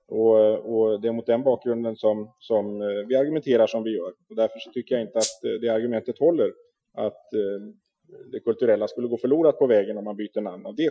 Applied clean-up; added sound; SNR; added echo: classical method Wiener filter.